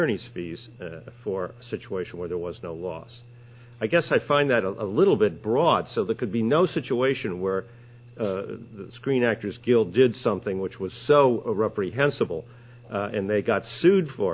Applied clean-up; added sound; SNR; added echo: none; none; none; none.